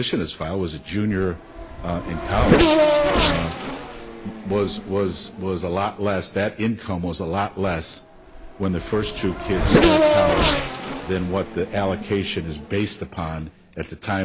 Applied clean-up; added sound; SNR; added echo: none; Race car, auto racing / Accelerating, revving, vroom; -2 dB; none.